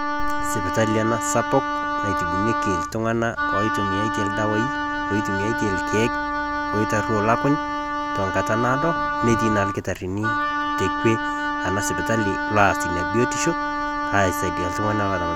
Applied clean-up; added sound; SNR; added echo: none; Wind instrument, woodwind instrument; 0 dB; none.